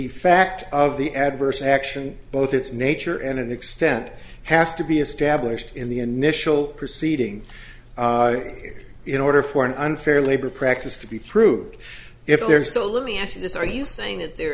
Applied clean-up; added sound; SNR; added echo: none; none; none; none.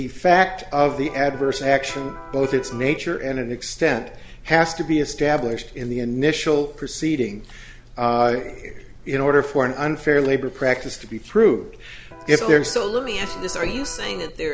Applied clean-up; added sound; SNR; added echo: none; Electric guitar; 17 dB; none.